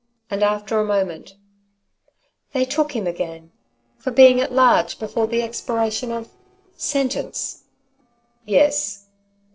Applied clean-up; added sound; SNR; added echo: neural separator model SepFormer DNS4.